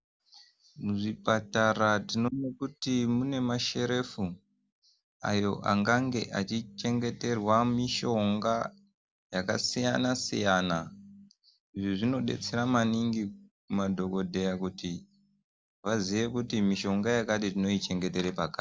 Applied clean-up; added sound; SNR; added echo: none; none; none; none.